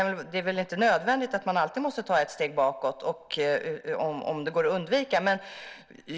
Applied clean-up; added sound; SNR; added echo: none; none; none; none.